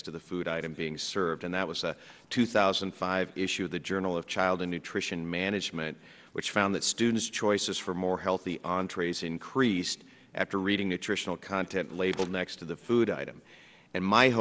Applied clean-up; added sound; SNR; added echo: none; none; none; none.